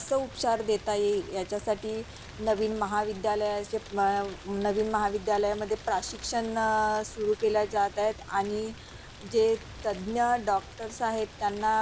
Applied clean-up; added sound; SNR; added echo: none; Rain; 17 dB; none.